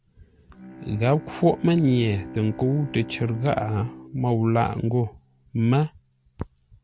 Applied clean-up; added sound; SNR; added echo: none; Bowed string instrument; 18 dB; none.